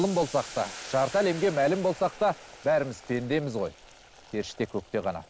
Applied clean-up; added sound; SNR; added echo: none; Boiling; 17 dB; none.